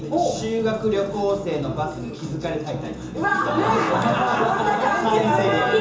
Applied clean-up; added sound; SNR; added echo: none; Traffic noise, roadway noise; 19 dB; reverberation time 0.7 s.